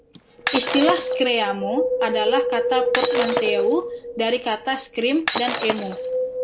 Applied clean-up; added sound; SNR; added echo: none; Wind + Shatter; -1 dB; none.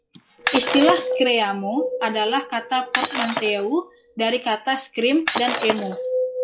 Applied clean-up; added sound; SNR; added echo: classical method log-MMSE.